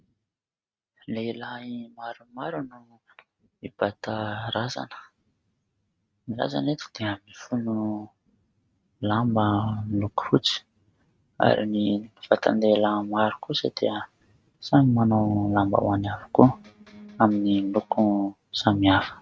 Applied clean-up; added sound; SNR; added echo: neural mask model RNNoise.